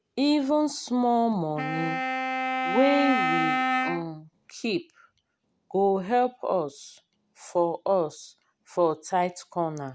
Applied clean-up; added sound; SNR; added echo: none; Wind instrument, woodwind instrument; 1 dB; none.